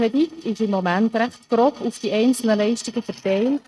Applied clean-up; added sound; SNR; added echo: neural mask model RNNoise.